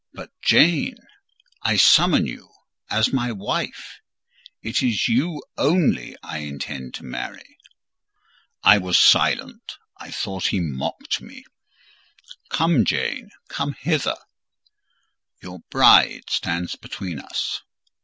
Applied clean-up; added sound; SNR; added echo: none; none; none; none.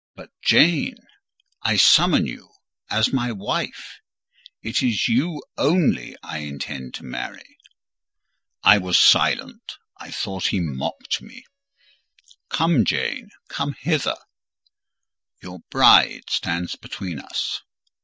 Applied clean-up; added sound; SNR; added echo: neural mask model DeepFilterNet 3.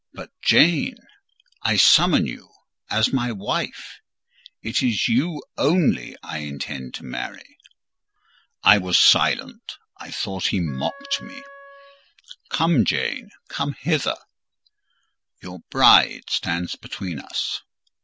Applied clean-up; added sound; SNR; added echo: none; Wind instrument, woodwind instrument; 20 dB; none.